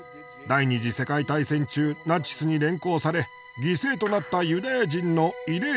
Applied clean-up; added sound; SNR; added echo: none; Clapping; 18 dB; none.